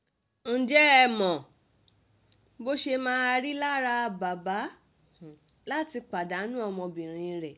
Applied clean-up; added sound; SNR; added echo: none; none; none; none.